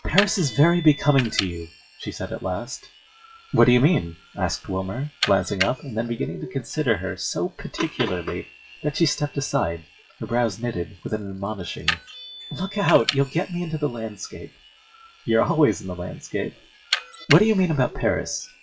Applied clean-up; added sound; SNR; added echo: classical method WPE with log-MMSE.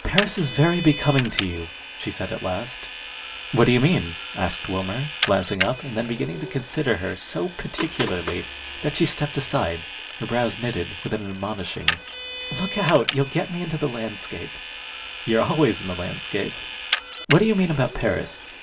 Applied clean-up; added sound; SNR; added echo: none; Vehicle; 7 dB; reverberation time 0.2 s.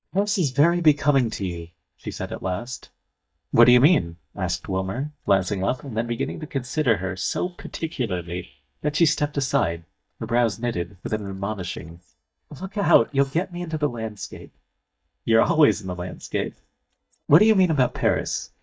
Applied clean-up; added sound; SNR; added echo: neural mask model DeepFilterNet 3.